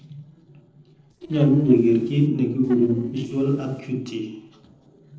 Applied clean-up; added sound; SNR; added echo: neural separator model SepFormer DNS4.